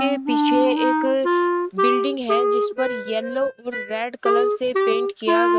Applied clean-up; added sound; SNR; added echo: neural mask model RNNoise.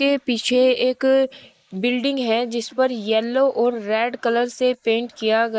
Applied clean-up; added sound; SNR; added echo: neural mask model Resemble Enhance denoiser.